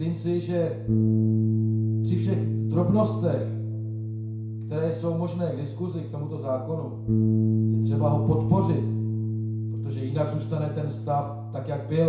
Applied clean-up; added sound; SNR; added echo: none; Bass guitar; -2 dB; reverberation time 0.6 s.